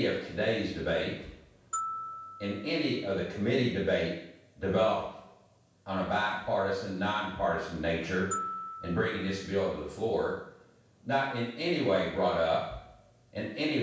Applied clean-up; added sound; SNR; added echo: none; Glockenspiel; 11 dB; reverberation time 0.7 s.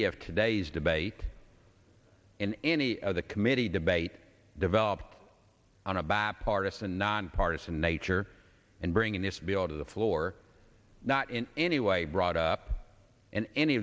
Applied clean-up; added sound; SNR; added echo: none; none; none; none.